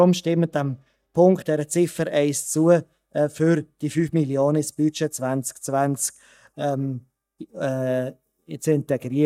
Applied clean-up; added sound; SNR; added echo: neural mask model DeepFilterNet 3.